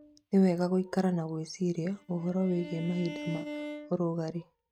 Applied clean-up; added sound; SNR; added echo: neural mask model RNNoise.